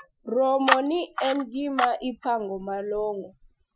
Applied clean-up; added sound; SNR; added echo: classical method Wiener filter.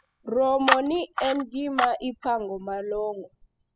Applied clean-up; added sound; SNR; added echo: classical method spectral subtraction.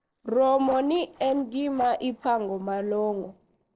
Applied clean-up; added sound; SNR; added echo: neural separator model SepFormer DNS4.